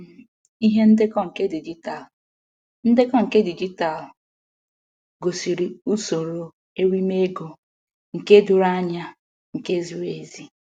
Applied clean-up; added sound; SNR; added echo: none; none; none; none.